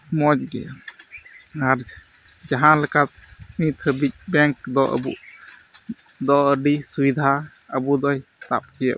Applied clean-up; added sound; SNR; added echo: none; none; none; none.